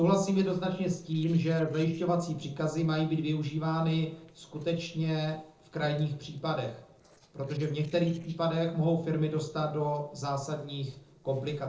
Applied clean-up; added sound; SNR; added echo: neural separator model SepFormer DNS4.